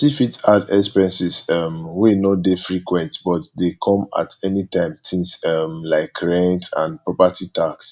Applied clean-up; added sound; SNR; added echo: none; none; none; none.